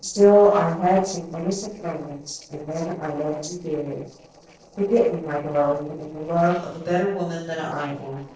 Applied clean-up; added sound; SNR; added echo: neural separator model SepFormer DNS4.